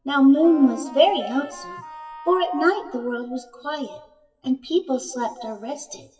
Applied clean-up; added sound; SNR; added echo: classical method WPE with log-MMSE.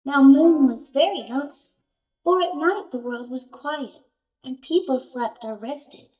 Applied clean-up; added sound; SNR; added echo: neural mask model DeepFilterNet 3.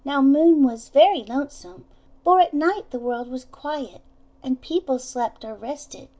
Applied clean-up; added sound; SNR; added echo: none; none; none; none.